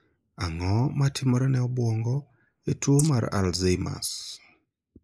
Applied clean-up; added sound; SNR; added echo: neural mask model Resemble Enhance denoiser.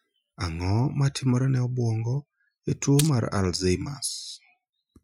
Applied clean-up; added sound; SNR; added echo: classical method Wiener filter.